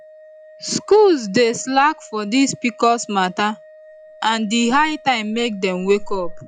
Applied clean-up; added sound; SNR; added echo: classical method log-MMSE.